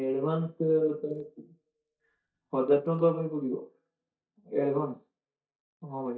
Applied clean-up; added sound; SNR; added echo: neural mask model DeepFilterNet 3.